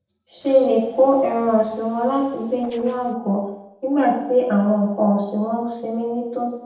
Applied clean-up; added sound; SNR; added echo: neural separator model SepFormer DNS4.